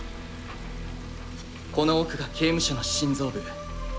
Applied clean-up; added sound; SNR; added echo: none; Frying (food); 20 dB; none.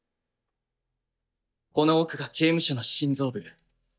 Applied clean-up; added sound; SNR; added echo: neural mask model DeepFilterNet 3.